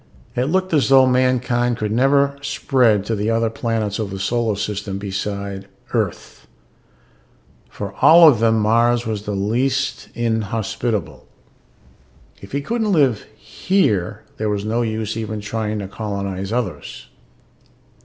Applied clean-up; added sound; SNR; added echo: none; none; none; none.